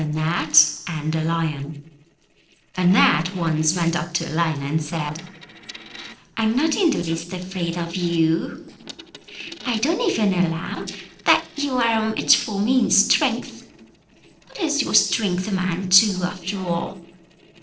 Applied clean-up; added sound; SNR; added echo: neural separator model SepFormer DNS4.